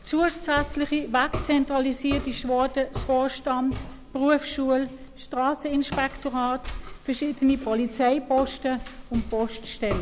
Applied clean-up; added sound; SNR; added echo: none; Walk, footsteps; 12 dB; none.